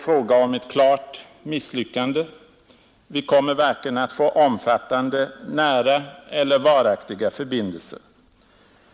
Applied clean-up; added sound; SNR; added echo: none; none; none; none.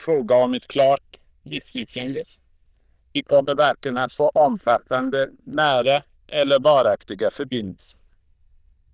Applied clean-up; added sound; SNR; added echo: neural diffusion model UNIVERSE++.